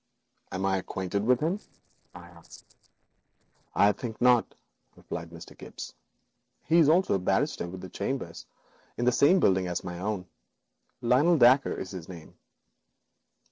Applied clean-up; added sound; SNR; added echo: neural separator model SepFormer DNS4.